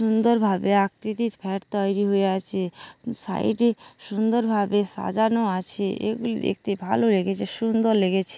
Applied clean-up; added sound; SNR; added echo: none; none; none; none.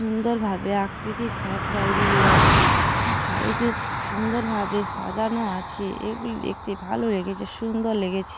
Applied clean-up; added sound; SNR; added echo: none; Car passing by; -2 dB; none.